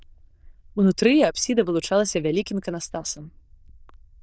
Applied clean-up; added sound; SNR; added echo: neural diffusion model UNIVERSE++.